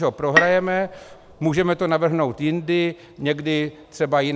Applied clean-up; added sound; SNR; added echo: none; Bowed string instrument; 5 dB; none.